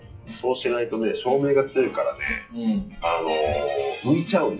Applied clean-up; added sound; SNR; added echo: classical method WPE with log-MMSE.